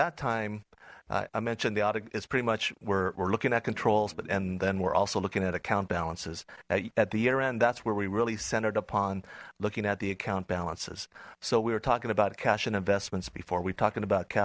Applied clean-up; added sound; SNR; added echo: none; Guitar; 20 dB; none.